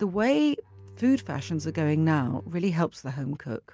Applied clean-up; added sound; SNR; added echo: none; Bowed string instrument; 18 dB; none.